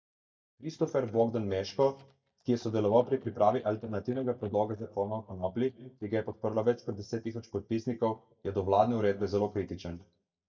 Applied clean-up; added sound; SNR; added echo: neural mask model DeepFilterNet 3.